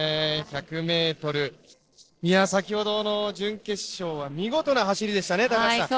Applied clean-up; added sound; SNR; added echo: neural separator model SepFormer DNS4.